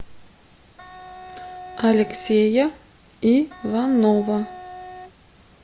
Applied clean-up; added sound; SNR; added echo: none; Wind instrument, woodwind instrument; 16 dB; none.